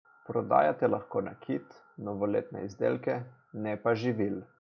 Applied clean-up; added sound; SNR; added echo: none; none; none; none.